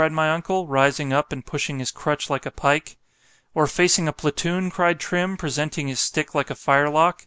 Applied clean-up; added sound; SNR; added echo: none; none; none; none.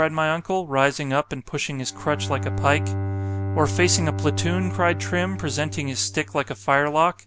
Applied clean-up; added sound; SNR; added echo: none; Bowed string instrument; 6 dB; none.